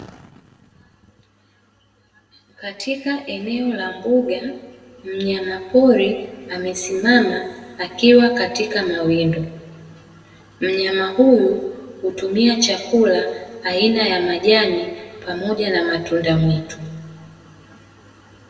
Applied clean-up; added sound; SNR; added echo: none; none; none; reverberation time 1.2 s.